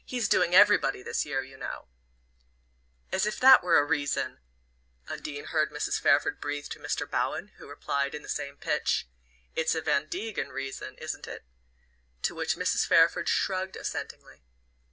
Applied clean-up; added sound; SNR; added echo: none; none; none; none.